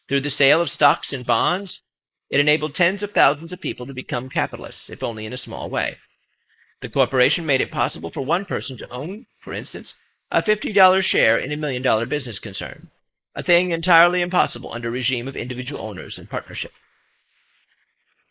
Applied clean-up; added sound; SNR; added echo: neural mask model Resemble Enhance denoiser.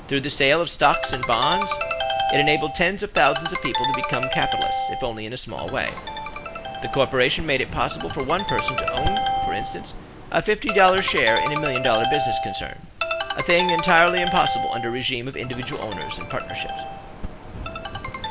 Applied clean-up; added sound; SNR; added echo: none; Ringtone; 3 dB; none.